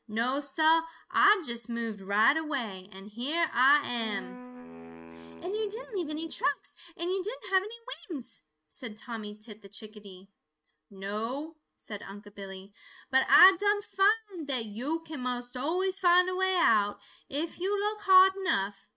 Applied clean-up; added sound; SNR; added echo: neural mask model RNNoise.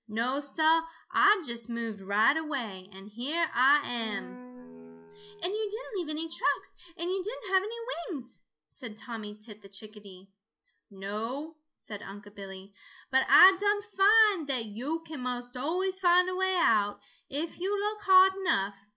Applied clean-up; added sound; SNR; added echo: classical method log-MMSE.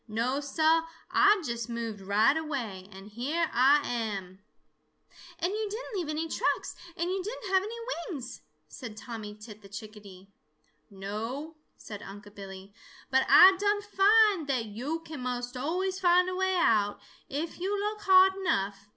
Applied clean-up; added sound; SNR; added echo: none; none; none; none.